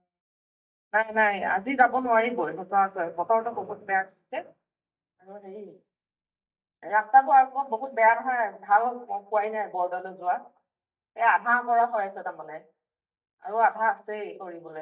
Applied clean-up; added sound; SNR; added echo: neural mask model DeepFilterNet 3.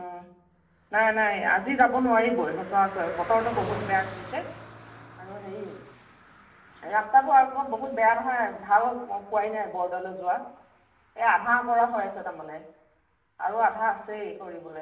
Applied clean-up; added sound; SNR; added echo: none; Car passing by; 18 dB; reverberation time 0.6 s.